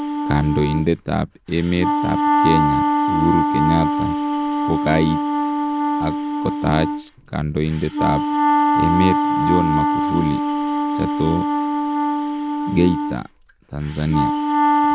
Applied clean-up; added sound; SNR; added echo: none; Wind instrument, woodwind instrument; -3 dB; none.